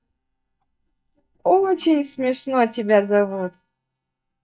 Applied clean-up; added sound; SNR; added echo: neural mask model DeepFilterNet 3.